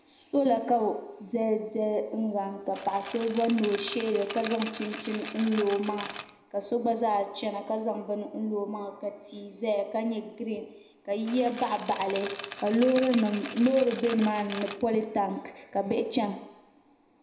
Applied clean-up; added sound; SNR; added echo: none; Rattle; 1 dB; reverberation time 0.7 s.